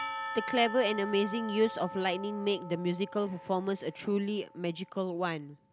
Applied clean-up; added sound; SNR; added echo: none; Church bell / Percussion; 11 dB; none.